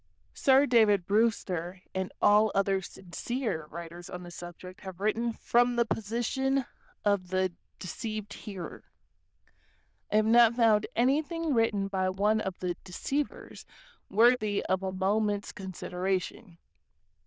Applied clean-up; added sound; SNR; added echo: neural diffusion model UNIVERSE++.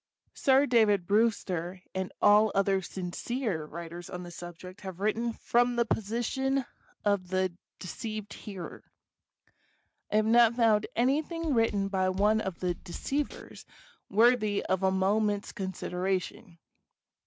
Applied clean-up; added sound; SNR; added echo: none; Drum kit; 13 dB; none.